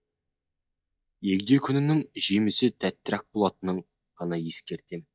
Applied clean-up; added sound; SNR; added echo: neural mask model DeepFilterNet 3.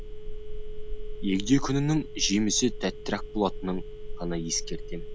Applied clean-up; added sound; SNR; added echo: none; Telephone; 4 dB; none.